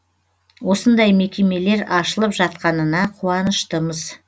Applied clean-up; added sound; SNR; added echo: none; none; none; none.